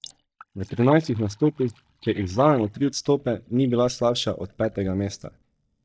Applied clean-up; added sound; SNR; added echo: neural mask model DeepFilterNet 3.